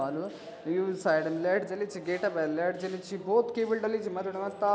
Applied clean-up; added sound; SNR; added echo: none; none; none; none.